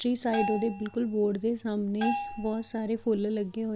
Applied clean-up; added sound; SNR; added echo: none; Bell; 9 dB; none.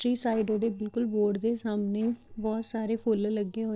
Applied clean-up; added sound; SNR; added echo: neural separator model SepFormer DNS4.